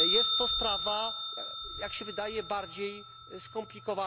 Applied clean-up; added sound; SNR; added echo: none; Bell; -4 dB; none.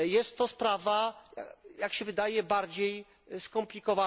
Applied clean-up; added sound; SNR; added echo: none; none; none; none.